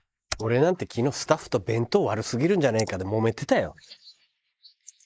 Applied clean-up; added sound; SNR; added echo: neural mask model Resemble Enhance denoiser.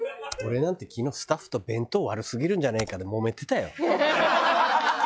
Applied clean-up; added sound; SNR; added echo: classical method log-MMSE.